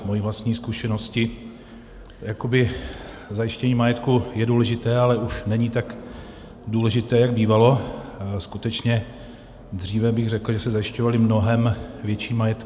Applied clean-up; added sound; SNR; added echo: none; none; none; none.